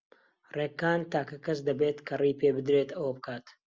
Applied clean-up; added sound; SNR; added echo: none; none; none; none.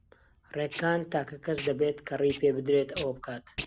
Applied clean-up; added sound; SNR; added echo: none; Packing tape, duct tape; 14 dB; none.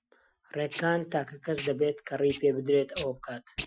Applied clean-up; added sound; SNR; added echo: classical method Wiener filter.